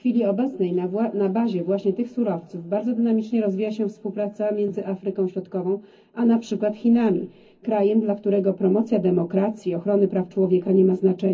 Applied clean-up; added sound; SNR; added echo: none; none; none; reverberation time 0.4 s.